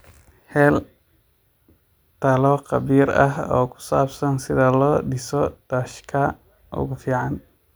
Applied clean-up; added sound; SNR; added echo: none; none; none; none.